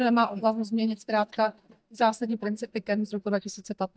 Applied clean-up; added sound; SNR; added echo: neural mask model DeepFilterNet 3.